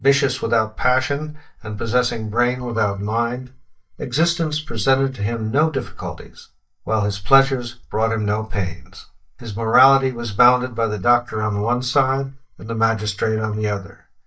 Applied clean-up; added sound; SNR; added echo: neural mask model DeepFilterNet 3.